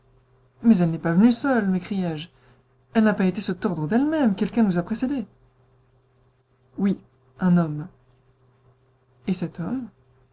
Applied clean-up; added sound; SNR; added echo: none; none; none; none.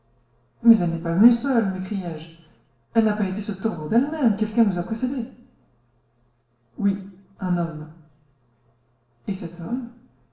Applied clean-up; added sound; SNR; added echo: none; none; none; reverberation time 0.7 s.